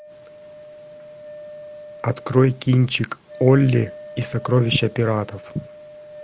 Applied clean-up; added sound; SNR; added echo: none; Wind instrument, woodwind instrument; 18 dB; none.